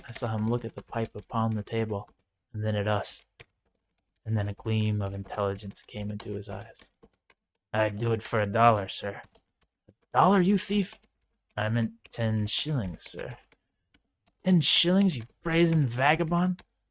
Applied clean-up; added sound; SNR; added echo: neural mask model RNNoise.